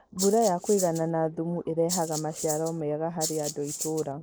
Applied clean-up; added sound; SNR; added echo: neural mask model Resemble Enhance denoiser.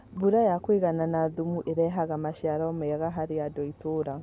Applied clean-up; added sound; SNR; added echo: none; none; none; none.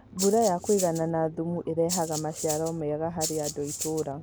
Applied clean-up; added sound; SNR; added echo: none; Rattle (instrument); 8 dB; none.